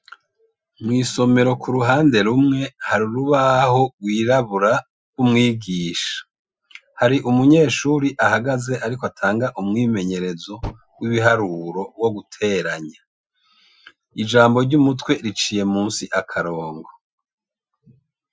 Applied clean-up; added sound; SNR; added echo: classical method Wiener filter.